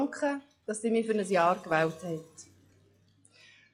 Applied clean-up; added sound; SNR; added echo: classical method log-MMSE.